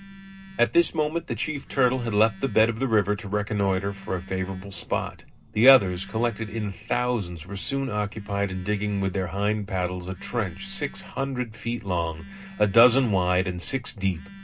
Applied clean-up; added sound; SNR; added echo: none; Telephone; 19 dB; reverberation time 0.2 s.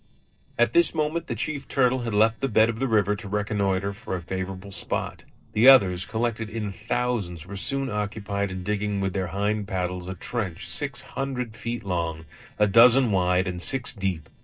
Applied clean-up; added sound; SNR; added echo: neural separator model SepFormer DNS4.